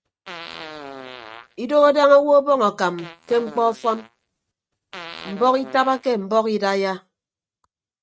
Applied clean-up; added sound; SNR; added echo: neural mask model RNNoise.